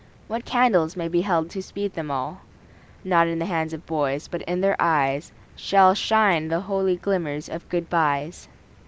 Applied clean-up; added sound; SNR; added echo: none; none; none; none.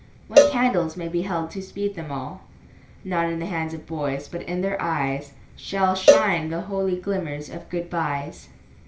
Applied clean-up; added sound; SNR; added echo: none; Cowbell; -3 dB; reverberation time 0.4 s.